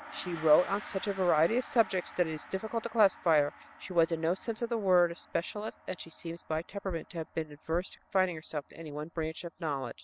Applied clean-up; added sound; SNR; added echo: none; Gong; 20 dB; none.